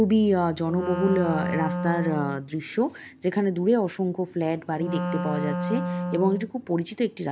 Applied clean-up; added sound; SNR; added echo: none; Wind instrument, woodwind instrument; 4 dB; none.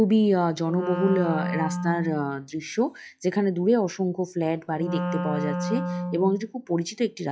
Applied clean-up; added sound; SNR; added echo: classical method log-MMSE.